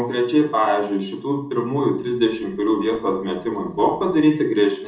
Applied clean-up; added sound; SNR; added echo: neural separator model SepFormer DNS4.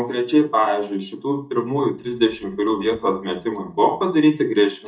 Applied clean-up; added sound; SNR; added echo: neural mask model DeepFilterNet 3.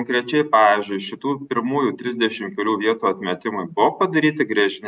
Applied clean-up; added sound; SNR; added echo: none; none; none; none.